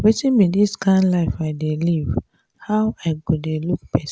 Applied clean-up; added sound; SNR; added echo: none; none; none; none.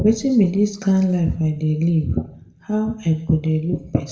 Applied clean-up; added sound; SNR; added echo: none; none; none; reverberation time 0.6 s.